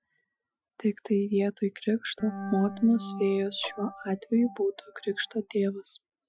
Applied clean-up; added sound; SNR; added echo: classical method Wiener filter.